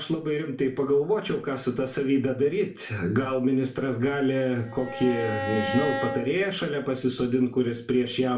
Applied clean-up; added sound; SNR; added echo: none; Bowed string instrument; 6 dB; reverberation time 0.4 s.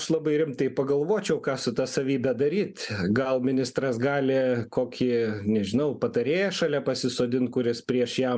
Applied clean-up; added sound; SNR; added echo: none; none; none; none.